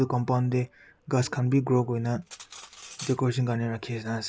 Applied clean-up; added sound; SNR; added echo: none; Cutlery, silverware; 20 dB; none.